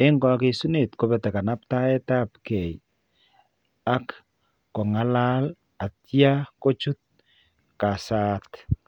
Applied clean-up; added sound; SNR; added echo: none; none; none; none.